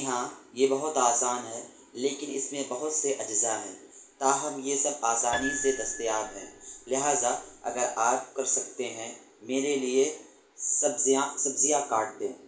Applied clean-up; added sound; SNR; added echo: none; Piano; 13 dB; reverberation time 0.4 s.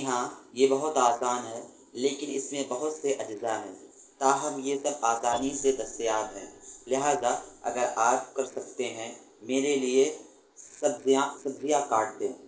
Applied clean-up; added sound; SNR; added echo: neural separator model SepFormer DNS4.